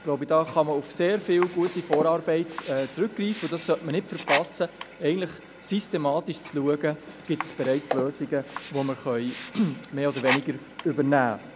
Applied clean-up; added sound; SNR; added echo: none; Sink (filling or washing); 10 dB; none.